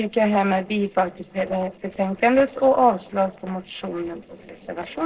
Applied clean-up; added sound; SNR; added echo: neural separator model SepFormer DNS4.